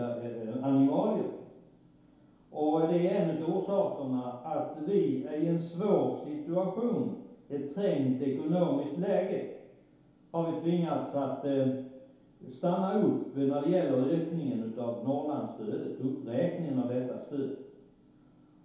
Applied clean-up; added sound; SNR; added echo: none; none; none; reverberation time 0.8 s.